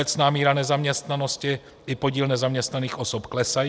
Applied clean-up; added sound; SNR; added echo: none; none; none; none.